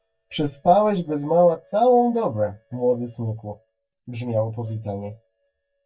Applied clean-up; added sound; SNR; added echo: neural mask model DeepFilterNet 3.